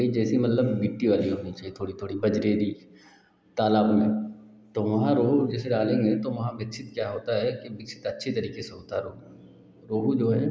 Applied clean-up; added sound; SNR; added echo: none; none; none; none.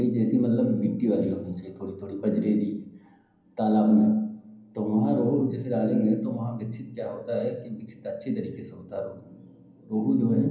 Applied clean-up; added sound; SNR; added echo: none; none; none; reverberation time 0.6 s.